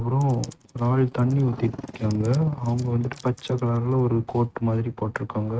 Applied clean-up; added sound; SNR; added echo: neural mask model RNNoise.